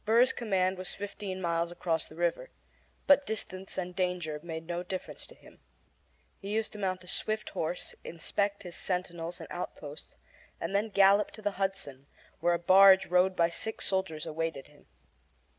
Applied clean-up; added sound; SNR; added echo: none; none; none; none.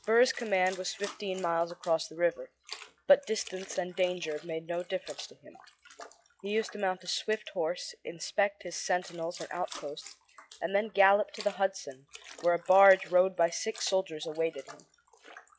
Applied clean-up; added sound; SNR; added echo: classical method log-MMSE.